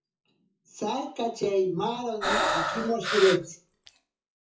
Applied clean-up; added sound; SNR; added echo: classical method WPE with log-MMSE.